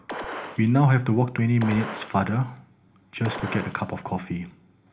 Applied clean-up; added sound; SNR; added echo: none; Gunshot, gunfire; 14 dB; reverberation time 0.4 s.